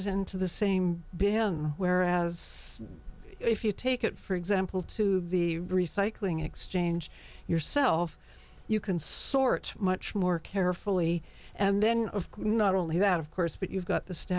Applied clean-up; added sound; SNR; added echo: none; none; none; none.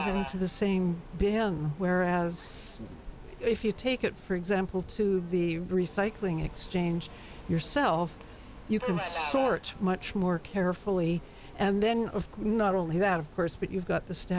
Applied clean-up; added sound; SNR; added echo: none; Subway, metro, underground; 15 dB; none.